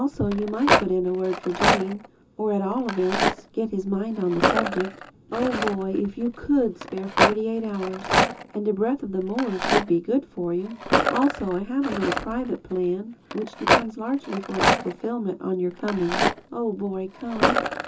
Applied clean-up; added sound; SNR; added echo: none; Rattle; 0 dB; reverberation time 0.2 s.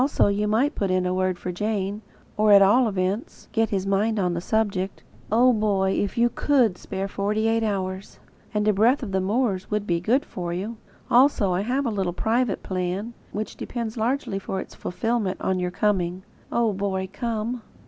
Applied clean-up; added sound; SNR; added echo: none; none; none; none.